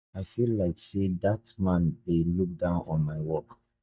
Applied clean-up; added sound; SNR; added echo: neural mask model DeepFilterNet 3.